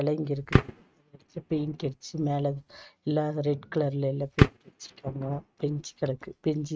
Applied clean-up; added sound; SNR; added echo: neural mask model RNNoise.